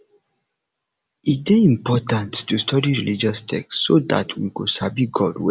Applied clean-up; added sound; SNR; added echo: none; none; none; none.